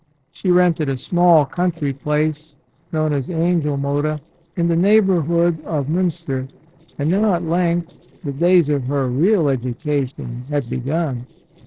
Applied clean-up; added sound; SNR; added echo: neural separator model SepFormer DNS4.